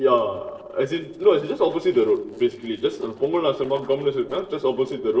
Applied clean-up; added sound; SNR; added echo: neural separator model SepFormer DNS4.